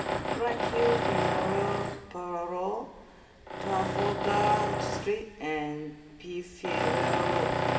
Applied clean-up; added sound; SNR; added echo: none; Tools; -1 dB; reverberation time 2.3 s.